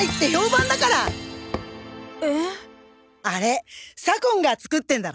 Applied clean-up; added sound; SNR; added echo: none; none; none; none.